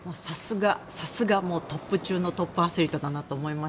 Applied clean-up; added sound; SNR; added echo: none; Motorcycle; 16 dB; none.